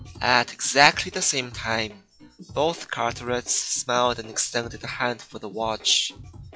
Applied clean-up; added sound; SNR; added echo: classical method log-MMSE.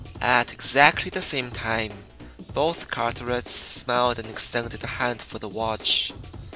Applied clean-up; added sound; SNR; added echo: none; Drum / Drum kit; 16 dB; none.